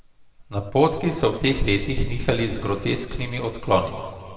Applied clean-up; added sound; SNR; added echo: none; none; none; reverberation time 2.0 s.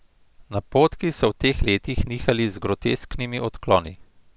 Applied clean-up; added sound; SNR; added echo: none; none; none; none.